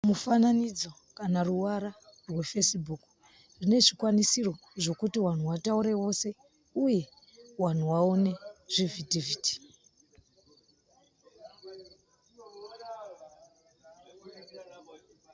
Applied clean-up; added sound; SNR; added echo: none; none; none; none.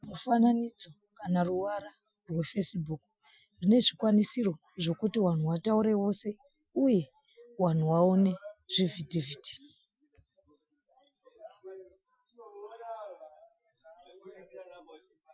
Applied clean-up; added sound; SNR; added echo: classical method Wiener filter.